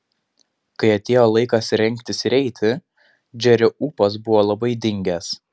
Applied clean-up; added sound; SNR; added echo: none; none; none; none.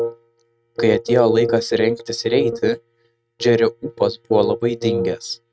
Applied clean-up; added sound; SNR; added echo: neural mask model RNNoise.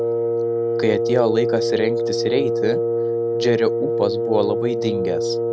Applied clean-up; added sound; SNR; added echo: none; Wind instrument, woodwind instrument; -2 dB; none.